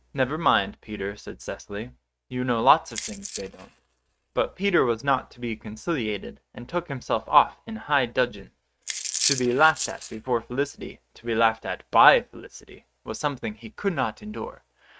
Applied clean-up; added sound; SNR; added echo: neural mask model RNNoise.